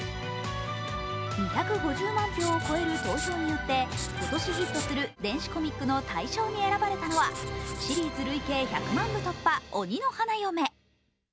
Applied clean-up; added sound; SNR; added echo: none; Writing; 12 dB; none.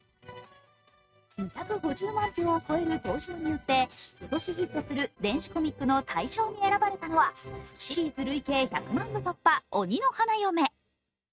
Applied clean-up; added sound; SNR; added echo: neural mask model RNNoise.